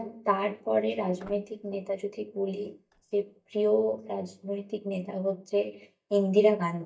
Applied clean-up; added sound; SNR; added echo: neural mask model DeepFilterNet 3.